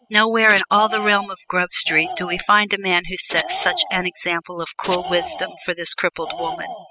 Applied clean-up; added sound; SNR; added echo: classical method spectral subtraction.